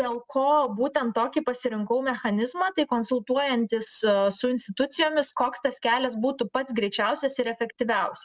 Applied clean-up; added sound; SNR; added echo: none; none; none; none.